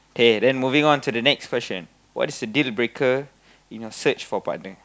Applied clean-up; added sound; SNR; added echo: none; none; none; none.